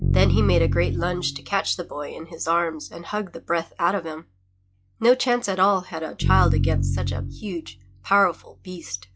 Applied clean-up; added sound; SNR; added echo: classical method log-MMSE.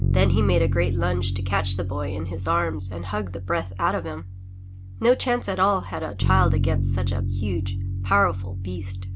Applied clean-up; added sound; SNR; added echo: none; Bass guitar; -1 dB; none.